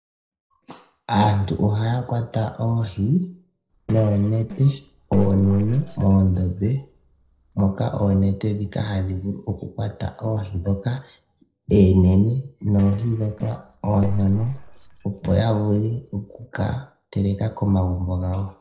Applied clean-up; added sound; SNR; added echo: neural separator model SepFormer DNS4.